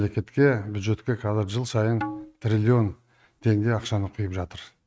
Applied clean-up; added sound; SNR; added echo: neural mask model RNNoise.